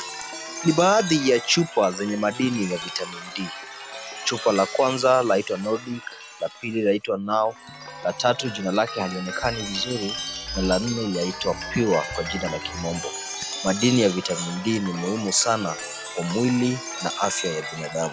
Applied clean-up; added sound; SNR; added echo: none; Chime; 10 dB; none.